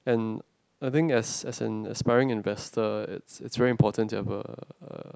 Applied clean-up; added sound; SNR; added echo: none; none; none; none.